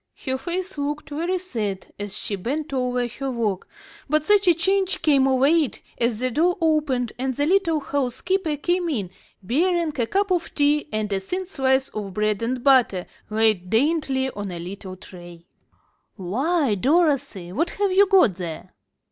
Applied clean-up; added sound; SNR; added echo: none; none; none; none.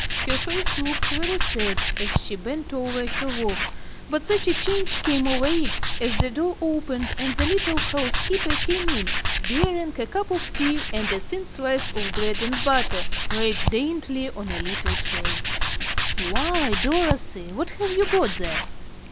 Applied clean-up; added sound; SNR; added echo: none; Tools; -1 dB; none.